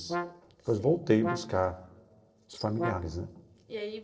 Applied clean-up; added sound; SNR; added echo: neural separator model SepFormer DNS4.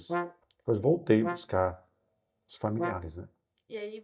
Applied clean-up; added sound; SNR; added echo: neural mask model DeepFilterNet 3.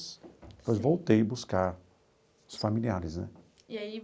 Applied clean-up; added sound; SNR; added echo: none; none; none; none.